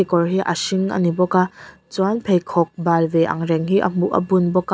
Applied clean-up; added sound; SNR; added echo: none; none; none; none.